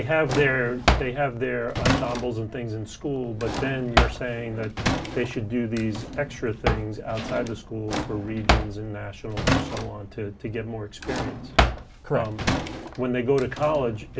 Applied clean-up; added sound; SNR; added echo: none; Drawer open or close; 0 dB; none.